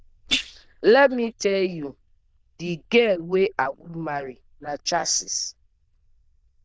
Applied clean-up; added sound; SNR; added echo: neural diffusion model UNIVERSE++.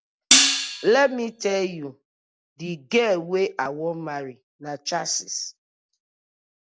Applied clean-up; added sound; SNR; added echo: none; Hi-hat; -4 dB; none.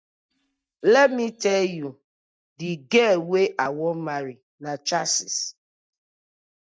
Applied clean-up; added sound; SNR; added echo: neural mask model DeepFilterNet 3.